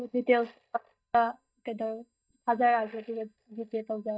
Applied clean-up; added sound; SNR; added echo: neural mask model DeepFilterNet 3.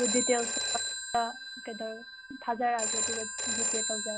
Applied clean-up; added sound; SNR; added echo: none; Telephone; -2 dB; none.